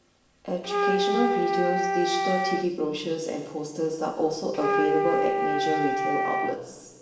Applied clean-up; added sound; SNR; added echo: none; Wind instrument, woodwind instrument; -2 dB; reverberation time 1.2 s.